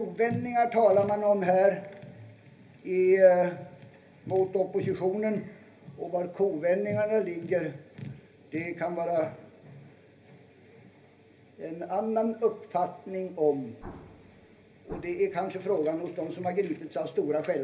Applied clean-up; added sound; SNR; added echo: none; Explosion; 20 dB; reverberation time 0.3 s.